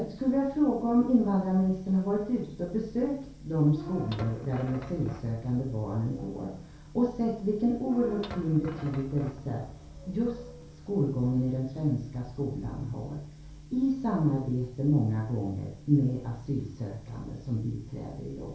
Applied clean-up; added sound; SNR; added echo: none; Squeak / Thump, thud; 16 dB; reverberation time 0.4 s.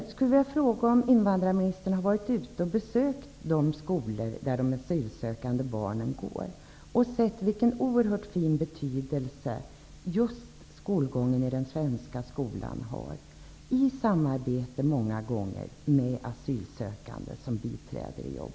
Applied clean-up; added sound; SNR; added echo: none; none; none; none.